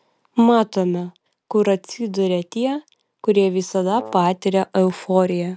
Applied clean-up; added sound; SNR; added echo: none; Brass instrument; 19 dB; none.